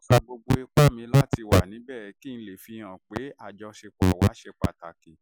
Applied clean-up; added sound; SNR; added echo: none; none; none; none.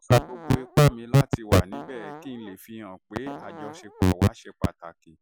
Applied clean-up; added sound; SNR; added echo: none; Fart; 16 dB; none.